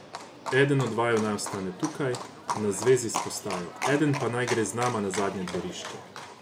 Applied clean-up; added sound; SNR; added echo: none; Livestock, farm animals, working animals; 9 dB; none.